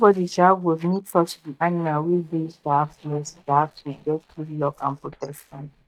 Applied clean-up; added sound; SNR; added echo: neural mask model DeepFilterNet 3.